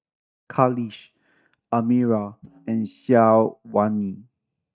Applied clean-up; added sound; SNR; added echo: neural mask model DeepFilterNet 3.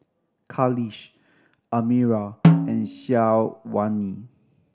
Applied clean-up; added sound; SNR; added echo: none; Snare drum; -2 dB; none.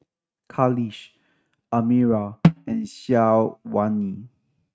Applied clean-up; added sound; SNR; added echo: neural mask model RNNoise.